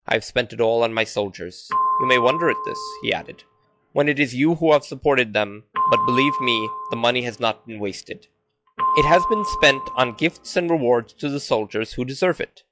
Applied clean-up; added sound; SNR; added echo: classical method log-MMSE.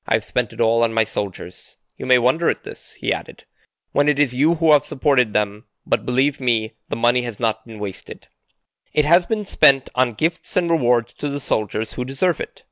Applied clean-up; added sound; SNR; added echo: none; none; none; none.